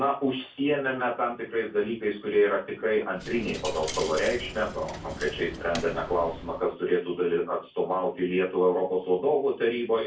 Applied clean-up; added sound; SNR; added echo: none; Coin (dropping); 11 dB; reverberation time 0.2 s.